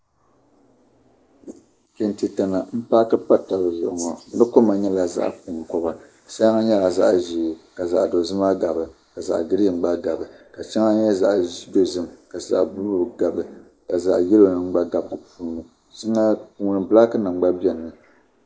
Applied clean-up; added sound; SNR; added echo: neural mask model Resemble Enhance denoiser.